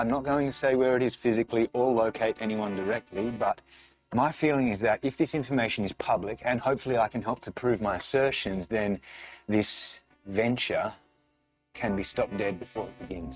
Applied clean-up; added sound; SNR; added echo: neural mask model RNNoise.